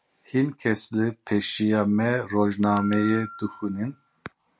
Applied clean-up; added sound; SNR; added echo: none; Bell; 14 dB; none.